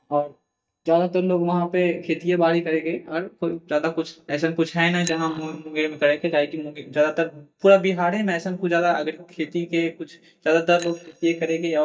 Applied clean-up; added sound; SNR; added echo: neural mask model DeepFilterNet 3.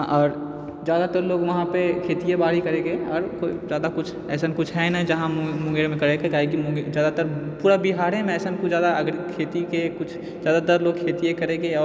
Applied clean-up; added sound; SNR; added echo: none; none; none; none.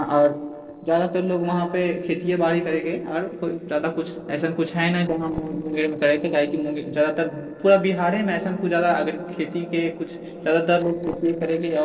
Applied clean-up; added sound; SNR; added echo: neural separator model SepFormer DNS4.